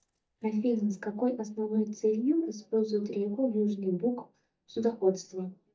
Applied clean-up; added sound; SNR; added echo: neural mask model DeepFilterNet 3.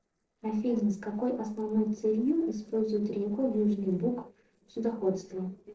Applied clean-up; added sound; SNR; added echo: neural separator model SepFormer DNS4.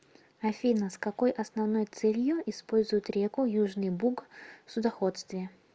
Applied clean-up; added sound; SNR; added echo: none; none; none; none.